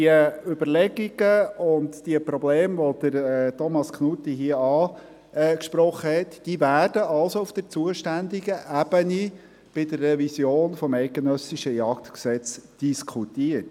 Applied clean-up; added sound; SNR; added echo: none; none; none; none.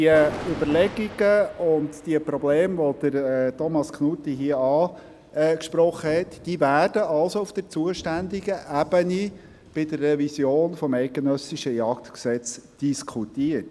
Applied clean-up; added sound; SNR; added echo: none; Thunder; 20 dB; none.